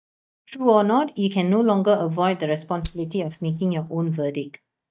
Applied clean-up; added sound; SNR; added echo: neural mask model DeepFilterNet 3.